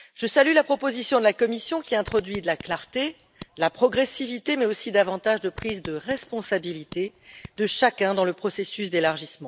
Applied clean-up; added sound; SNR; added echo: none; Fart; 20 dB; none.